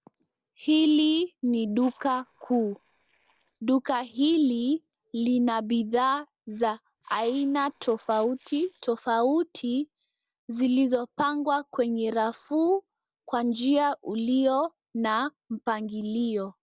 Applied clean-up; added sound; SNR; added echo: neural separator model SepFormer DNS4.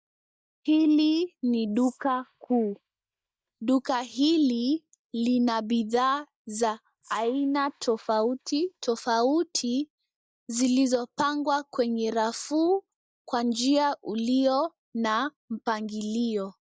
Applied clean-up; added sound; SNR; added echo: neural mask model DeepFilterNet 3.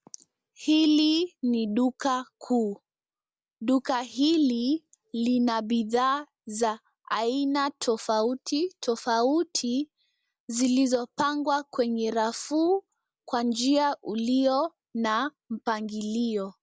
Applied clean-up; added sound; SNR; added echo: none; none; none; none.